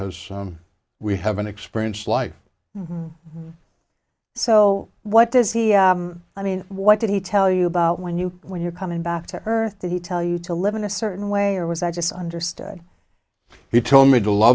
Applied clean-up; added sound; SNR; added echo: none; none; none; none.